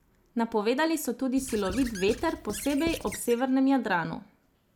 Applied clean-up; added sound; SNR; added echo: none; Squeak / Writing; 13 dB; none.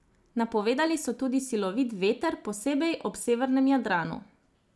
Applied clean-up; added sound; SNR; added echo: none; none; none; none.